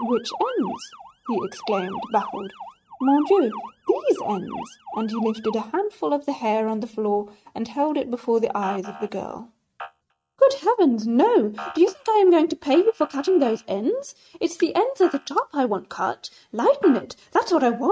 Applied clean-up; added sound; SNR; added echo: neural mask model RNNoise.